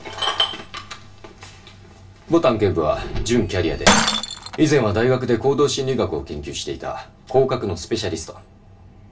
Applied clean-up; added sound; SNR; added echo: none; Shatter; 7 dB; reverberation time 0.2 s.